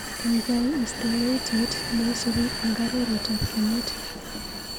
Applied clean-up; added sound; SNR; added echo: none; Vehicle; 5 dB; none.